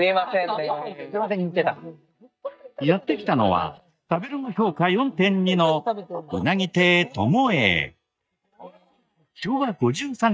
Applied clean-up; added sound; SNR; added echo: neural mask model DeepFilterNet 3.